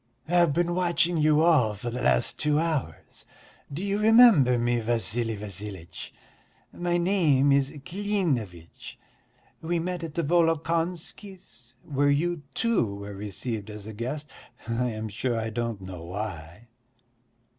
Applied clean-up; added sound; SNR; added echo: none; none; none; none.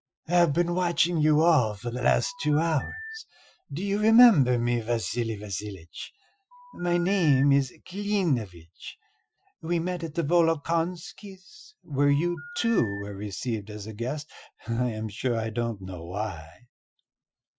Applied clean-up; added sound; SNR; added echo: classical method Wiener filter.